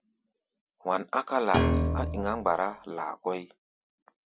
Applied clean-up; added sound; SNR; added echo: none; Piano; -4 dB; none.